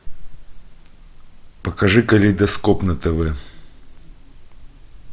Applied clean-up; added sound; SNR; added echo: none; none; none; none.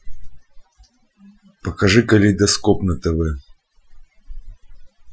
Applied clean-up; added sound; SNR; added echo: classical method Wiener filter.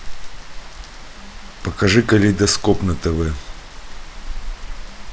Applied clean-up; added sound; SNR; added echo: none; Rain; 11 dB; none.